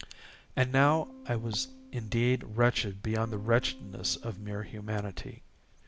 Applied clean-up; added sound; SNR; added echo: none; Electric guitar / Strum; 20 dB; none.